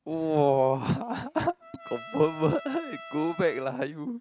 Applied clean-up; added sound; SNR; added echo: none; Trumpet; 18 dB; none.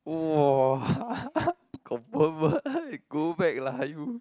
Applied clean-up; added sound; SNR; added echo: none; none; none; none.